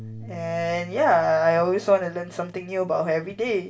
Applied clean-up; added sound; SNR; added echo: none; Bass guitar; 20 dB; reverberation time 0.2 s.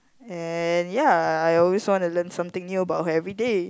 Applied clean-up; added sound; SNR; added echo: none; none; none; none.